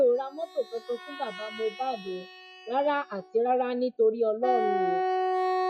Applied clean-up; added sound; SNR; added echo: classical method log-MMSE.